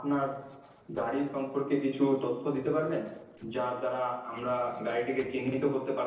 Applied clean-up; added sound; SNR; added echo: neural separator model SepFormer DNS4.